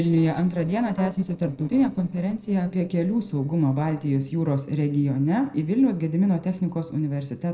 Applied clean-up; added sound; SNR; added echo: neural separator model SepFormer DNS4.